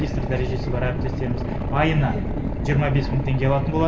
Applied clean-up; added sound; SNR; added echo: none; Boat, Water vehicle; 3 dB; reverberation time 0.6 s.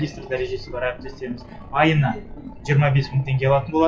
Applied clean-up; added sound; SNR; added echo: classical method WPE with log-MMSE.